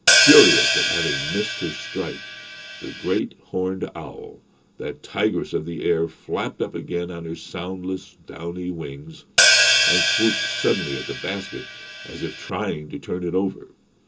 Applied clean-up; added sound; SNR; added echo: none; Hi-hat; -4 dB; reverberation time 0.2 s.